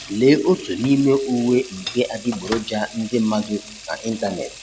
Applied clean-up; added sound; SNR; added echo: none; Sink (filling or washing) / Water tap, faucet; 12 dB; none.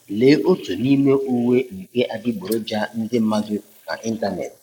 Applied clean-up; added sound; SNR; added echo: neural mask model Resemble Enhance denoiser.